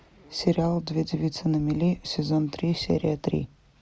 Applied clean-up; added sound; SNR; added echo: none; none; none; none.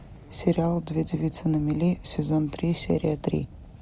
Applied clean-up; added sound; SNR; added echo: none; Fire; 18 dB; none.